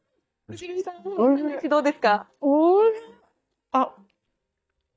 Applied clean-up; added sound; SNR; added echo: neural mask model DeepFilterNet 3.